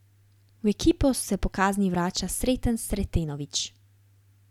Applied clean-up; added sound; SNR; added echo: none; none; none; none.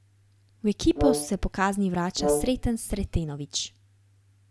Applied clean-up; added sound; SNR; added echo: none; Brass instrument; 3 dB; none.